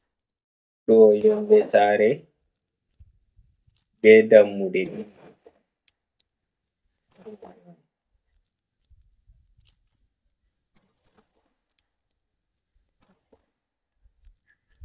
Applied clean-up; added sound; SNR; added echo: neural mask model DeepFilterNet 3.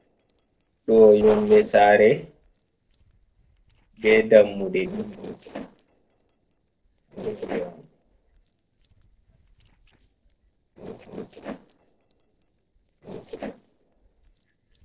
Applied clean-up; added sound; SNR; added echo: neural separator model SepFormer DNS4.